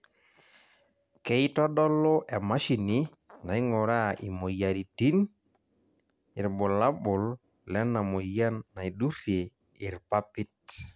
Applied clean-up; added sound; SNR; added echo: none; none; none; none.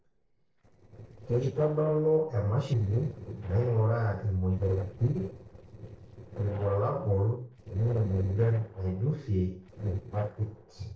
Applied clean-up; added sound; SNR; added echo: neural separator model SepFormer DNS4.